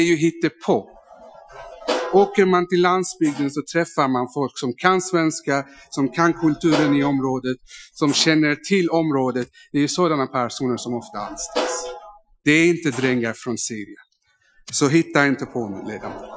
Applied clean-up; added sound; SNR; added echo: classical method Wiener filter.